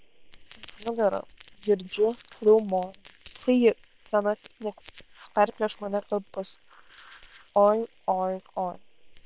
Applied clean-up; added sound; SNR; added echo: neural separator model SepFormer WHAM!.